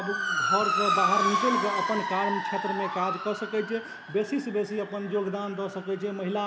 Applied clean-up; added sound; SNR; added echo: none; Motor vehicle (road) / Siren; 0 dB; none.